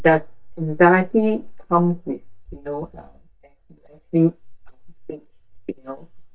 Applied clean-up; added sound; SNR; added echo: neural mask model DeepFilterNet 3.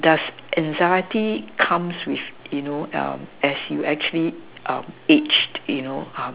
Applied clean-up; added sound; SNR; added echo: none; none; none; none.